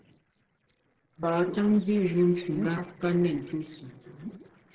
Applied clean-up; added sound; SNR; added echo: neural separator model SepFormer DNS4.